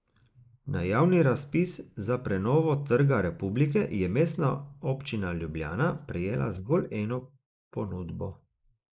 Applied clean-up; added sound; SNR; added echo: neural mask model Resemble Enhance denoiser.